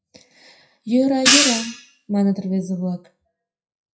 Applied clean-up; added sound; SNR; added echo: classical method WPE with log-MMSE.